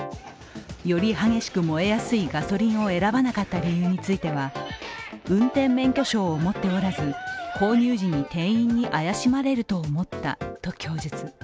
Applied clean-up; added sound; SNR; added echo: none; none; none; none.